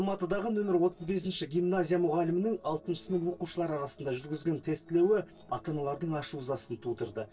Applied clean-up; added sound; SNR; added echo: neural separator model SepFormer DNS4.